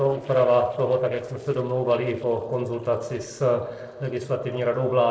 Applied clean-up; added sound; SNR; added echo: neural separator model SepFormer DNS4.